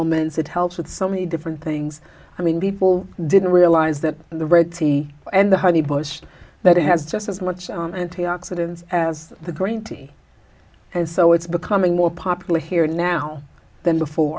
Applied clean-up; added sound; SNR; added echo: none; none; none; none.